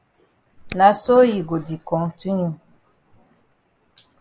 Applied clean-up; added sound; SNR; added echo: none; none; none; none.